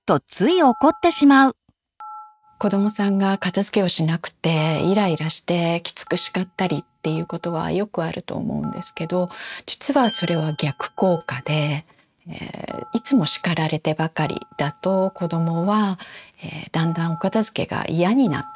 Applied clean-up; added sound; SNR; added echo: neural mask model RNNoise.